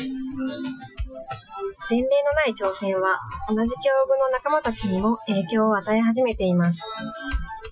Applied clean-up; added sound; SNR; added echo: classical method Wiener filter.